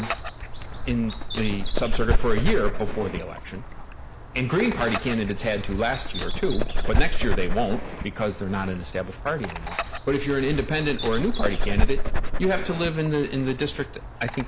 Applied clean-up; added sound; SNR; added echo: none; Dog; -2 dB; none.